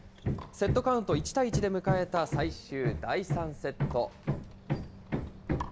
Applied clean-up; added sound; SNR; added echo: none; Hammer; 2 dB; none.